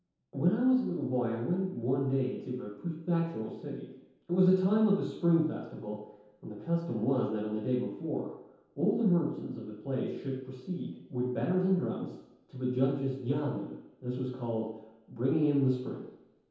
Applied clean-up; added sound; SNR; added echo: none; none; none; reverberation time 0.8 s.